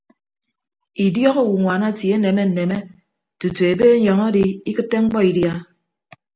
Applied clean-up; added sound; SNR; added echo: none; none; none; none.